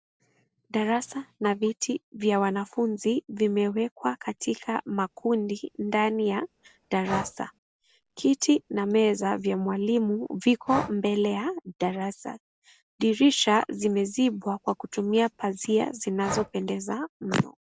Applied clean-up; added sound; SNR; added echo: none; Breathing; 16 dB; none.